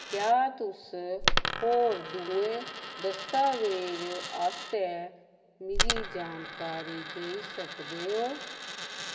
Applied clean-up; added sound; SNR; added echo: none; Coin (dropping); 3 dB; reverberation time 2.3 s.